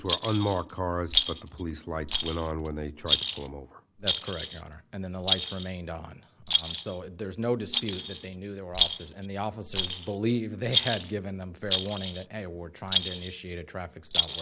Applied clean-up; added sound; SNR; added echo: none; Rattle; -2 dB; none.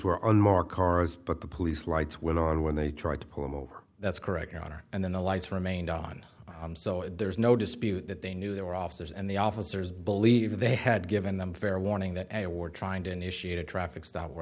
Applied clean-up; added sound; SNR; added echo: none; none; none; none.